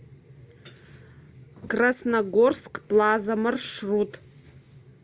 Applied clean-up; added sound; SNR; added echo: none; none; none; none.